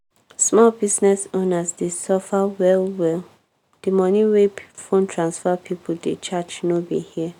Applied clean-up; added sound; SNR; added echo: none; none; none; none.